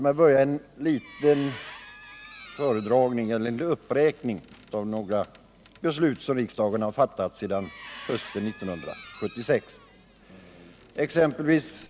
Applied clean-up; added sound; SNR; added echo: none; Squeak; 20 dB; none.